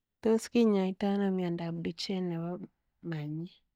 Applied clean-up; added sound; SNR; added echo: neural mask model DeepFilterNet 3.